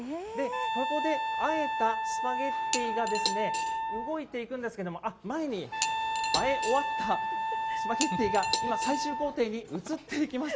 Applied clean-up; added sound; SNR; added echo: none; Cutlery, silverware / Dishes, pots, and pans + Wind instrument, woodwind instrument; 0 dB; none.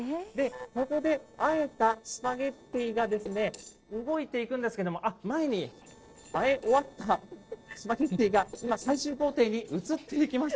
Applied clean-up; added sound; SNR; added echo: neural separator model SepFormer DNS4.